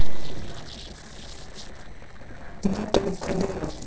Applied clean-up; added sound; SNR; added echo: neural separator model SepFormer DNS4.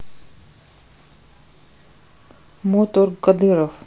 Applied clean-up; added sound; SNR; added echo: none; none; none; none.